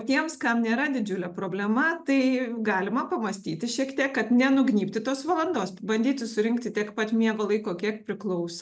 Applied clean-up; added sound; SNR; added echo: none; none; none; none.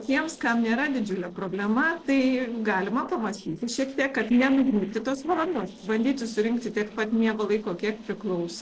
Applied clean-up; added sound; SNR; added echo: neural separator model SepFormer DNS4.